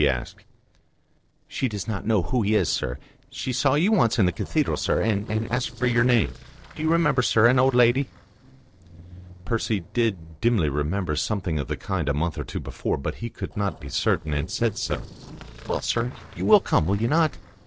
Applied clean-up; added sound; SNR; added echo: neural separator model SepFormer DNS4.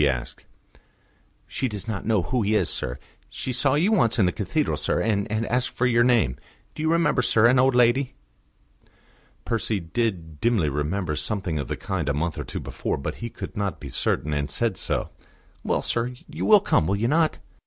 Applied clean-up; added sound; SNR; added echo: none; none; none; none.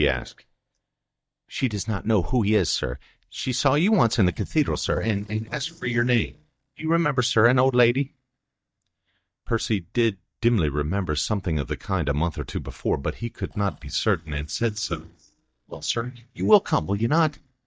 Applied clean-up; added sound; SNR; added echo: neural mask model DeepFilterNet 3.